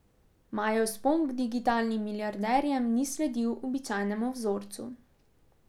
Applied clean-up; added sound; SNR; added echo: none; none; none; none.